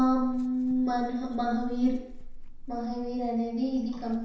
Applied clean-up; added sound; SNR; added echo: none; Chewing, mastication / Livestock, farm animals, working animals; 11 dB; reverberation time 0.7 s.